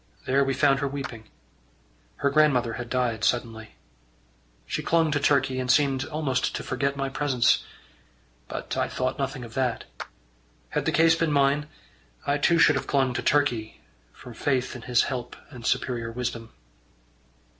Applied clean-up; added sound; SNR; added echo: none; Clapping; 18 dB; none.